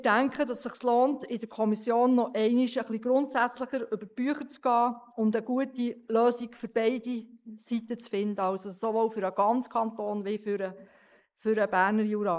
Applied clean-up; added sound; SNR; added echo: neural mask model Resemble Enhance denoiser.